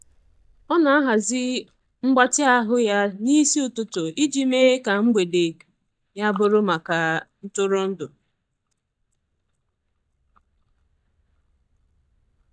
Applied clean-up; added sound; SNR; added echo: neural mask model DeepFilterNet 3.